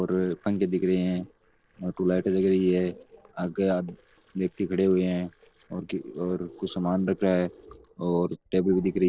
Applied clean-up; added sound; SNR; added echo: neural separator model SepFormer DNS4.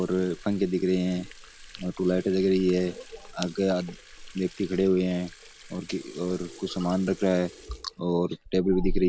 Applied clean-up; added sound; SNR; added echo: none; Sink (filling or washing) / Water tap, faucet; 11 dB; none.